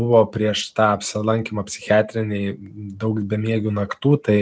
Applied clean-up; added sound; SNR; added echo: none; none; none; none.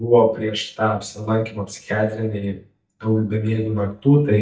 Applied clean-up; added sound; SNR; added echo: neural mask model DeepFilterNet 3.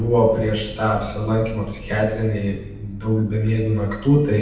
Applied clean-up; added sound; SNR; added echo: none; Thunder / Explosion; 15 dB; reverberation time 0.8 s.